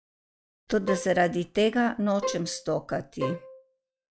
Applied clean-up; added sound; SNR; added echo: classical method log-MMSE.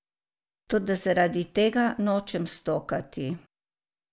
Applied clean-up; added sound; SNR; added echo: none; none; none; none.